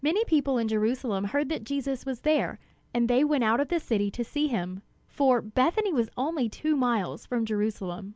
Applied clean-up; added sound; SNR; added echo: none; none; none; none.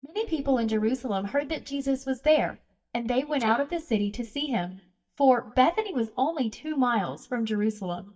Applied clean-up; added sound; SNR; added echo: neural mask model DeepFilterNet 3.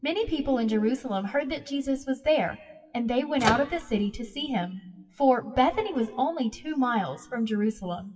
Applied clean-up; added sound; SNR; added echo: classical method WPE with log-MMSE.